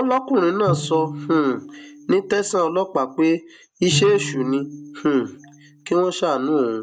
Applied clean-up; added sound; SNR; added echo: none; Bowed string instrument; 11 dB; none.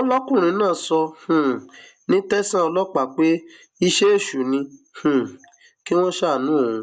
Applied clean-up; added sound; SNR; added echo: none; none; none; none.